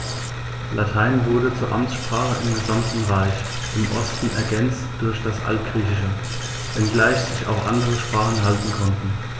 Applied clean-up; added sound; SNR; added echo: none; Liquid; 13 dB; none.